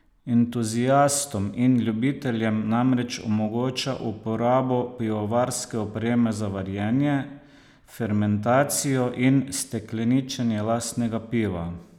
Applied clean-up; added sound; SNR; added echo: none; none; none; none.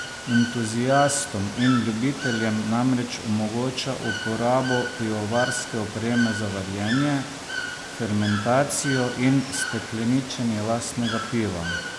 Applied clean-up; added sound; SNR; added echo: none; Water / Bird; 8 dB; none.